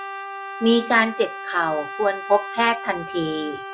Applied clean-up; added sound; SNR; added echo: none; Brass instrument; 10 dB; none.